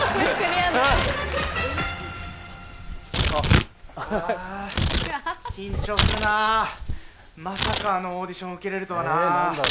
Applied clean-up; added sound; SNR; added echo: none; Tearing; 2 dB; none.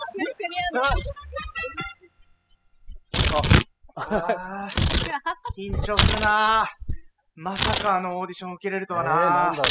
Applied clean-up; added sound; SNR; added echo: classical method spectral subtraction.